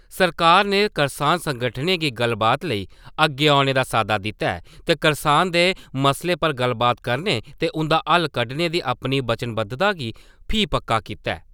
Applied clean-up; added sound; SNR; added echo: none; none; none; none.